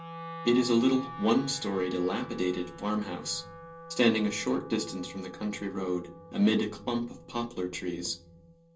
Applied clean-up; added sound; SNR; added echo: none; Wind instrument, woodwind instrument; 16 dB; reverberation time 0.3 s.